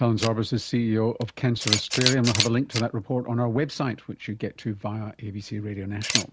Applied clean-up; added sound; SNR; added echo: none; Camera; 6 dB; none.